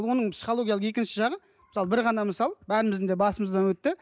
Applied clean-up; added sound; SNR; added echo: none; none; none; none.